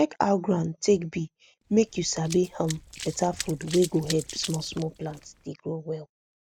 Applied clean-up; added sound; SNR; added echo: none; Run; 13 dB; none.